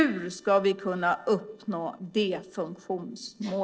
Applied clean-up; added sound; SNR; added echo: neural separator model SepFormer DNS4.